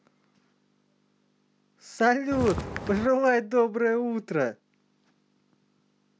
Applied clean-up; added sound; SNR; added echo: none; Walk, footsteps; 5 dB; none.